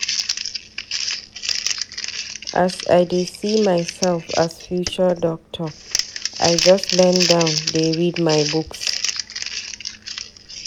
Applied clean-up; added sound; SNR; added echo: none; Crumpling, crinkling; 5 dB; none.